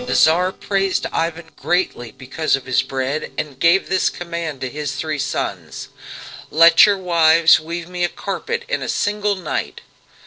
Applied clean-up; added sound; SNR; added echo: neural separator model SepFormer DNS4.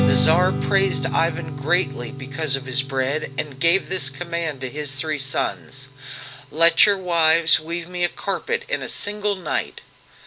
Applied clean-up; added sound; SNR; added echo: none; Strum; 7 dB; none.